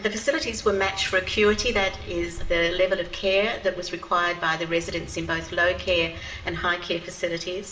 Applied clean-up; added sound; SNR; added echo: none; Wind; 15 dB; reverberation time 1.6 s.